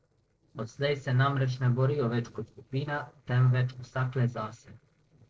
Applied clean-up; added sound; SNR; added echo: neural separator model SepFormer DNS4.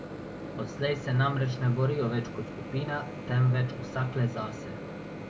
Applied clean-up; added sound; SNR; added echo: none; Microwave oven; 9 dB; reverberation time 0.2 s.